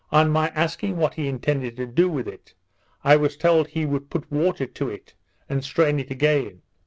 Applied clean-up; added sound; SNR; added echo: none; none; none; none.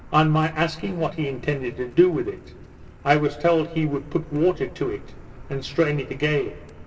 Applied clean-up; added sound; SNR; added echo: none; Car; 18 dB; reverberation time 2.9 s.